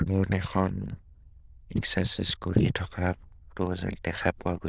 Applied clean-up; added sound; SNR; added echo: neural diffusion model UNIVERSE++.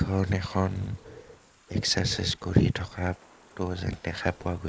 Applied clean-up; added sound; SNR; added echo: neural mask model Resemble Enhance denoiser.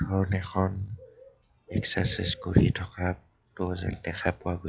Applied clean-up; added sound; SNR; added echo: classical method log-MMSE.